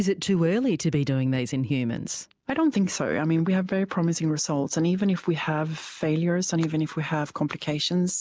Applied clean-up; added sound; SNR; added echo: none; none; none; none.